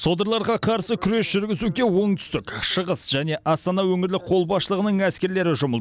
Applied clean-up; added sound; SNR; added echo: none; none; none; none.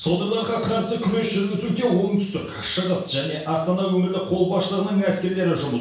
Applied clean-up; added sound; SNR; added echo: none; none; none; reverberation time 0.7 s.